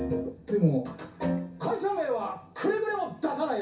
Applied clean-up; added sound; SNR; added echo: none; none; none; reverberation time 0.3 s.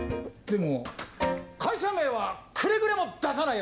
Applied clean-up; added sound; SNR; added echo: none; none; none; none.